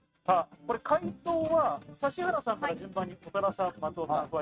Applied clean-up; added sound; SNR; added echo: neural mask model RNNoise.